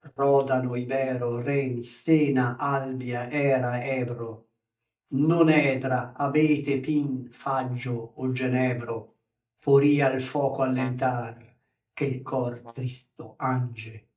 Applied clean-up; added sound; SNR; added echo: neural mask model DeepFilterNet 3.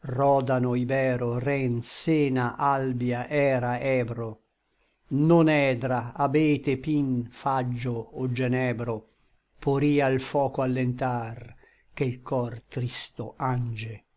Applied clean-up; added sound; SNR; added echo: none; none; none; none.